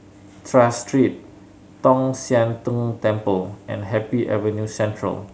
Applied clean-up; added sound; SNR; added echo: none; none; none; none.